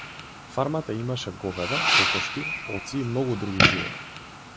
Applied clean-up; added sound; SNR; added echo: none; Fireworks; -3 dB; none.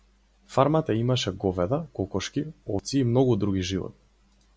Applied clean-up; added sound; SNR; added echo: none; none; none; none.